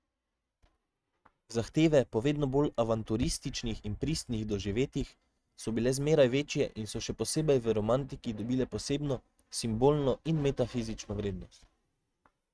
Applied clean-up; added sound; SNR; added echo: neural mask model RNNoise.